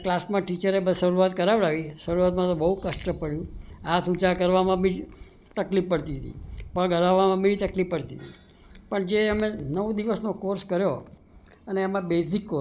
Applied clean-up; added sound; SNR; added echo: none; none; none; none.